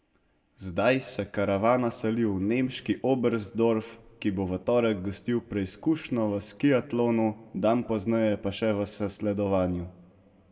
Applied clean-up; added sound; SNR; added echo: none; none; none; reverberation time 1.0 s.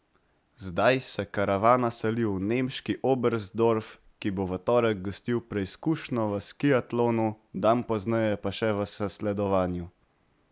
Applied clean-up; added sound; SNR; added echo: none; none; none; none.